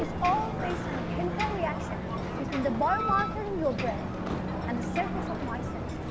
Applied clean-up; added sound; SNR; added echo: none; Ocean + Wind instrument, woodwind instrument; 0 dB; none.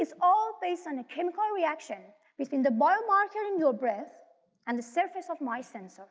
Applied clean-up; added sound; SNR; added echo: none; none; none; none.